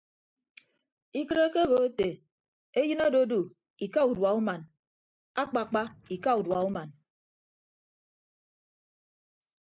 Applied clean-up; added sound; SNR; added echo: neural mask model Resemble Enhance denoiser.